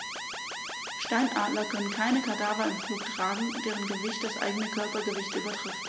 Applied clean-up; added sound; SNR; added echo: none; Alarm; 5 dB; none.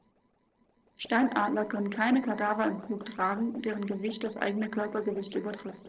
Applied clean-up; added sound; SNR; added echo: neural separator model SepFormer DNS4.